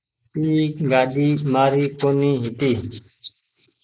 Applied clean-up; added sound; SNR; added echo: neural mask model Resemble Enhance denoiser.